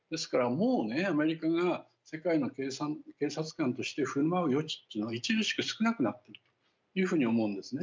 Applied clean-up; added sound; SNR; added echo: none; none; none; none.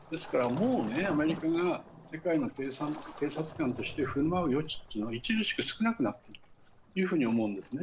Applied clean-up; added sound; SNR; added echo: none; Waves, surf; 13 dB; none.